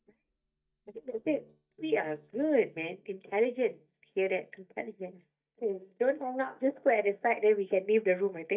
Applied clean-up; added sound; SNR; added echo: neural mask model DeepFilterNet 3.